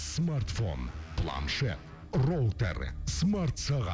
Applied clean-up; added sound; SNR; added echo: none; none; none; none.